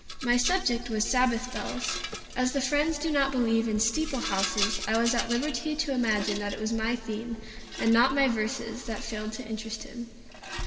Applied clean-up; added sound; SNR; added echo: none; Rattle; 10 dB; reverberation time 2.1 s.